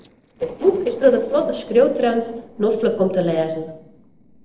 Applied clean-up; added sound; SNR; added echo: neural separator model SepFormer DNS4.